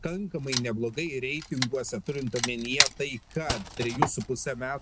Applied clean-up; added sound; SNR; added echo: none; Wood; 1 dB; none.